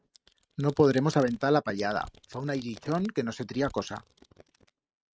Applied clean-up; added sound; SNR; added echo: neural mask model RNNoise.